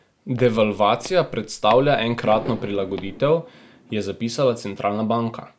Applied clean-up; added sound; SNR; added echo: none; Walk, footsteps + Fireworks; 17 dB; none.